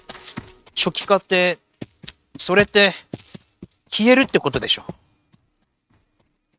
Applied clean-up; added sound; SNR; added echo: neural mask model RNNoise.